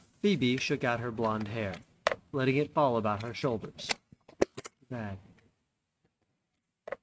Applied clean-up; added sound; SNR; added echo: neural mask model RNNoise.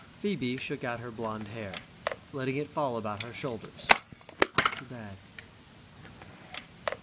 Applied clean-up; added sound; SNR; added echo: none; Camera; -3 dB; none.